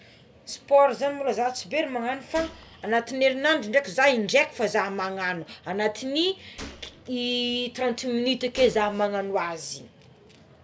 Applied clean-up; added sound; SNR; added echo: none; Gunshot, gunfire; 19 dB; none.